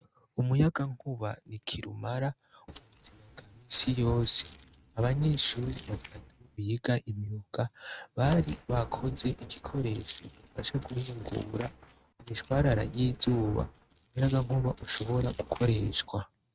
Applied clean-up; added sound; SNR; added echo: neural mask model RNNoise.